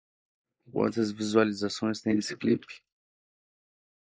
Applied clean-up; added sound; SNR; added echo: neural mask model Resemble Enhance denoiser.